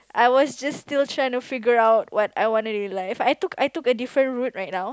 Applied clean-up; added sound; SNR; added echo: none; none; none; none.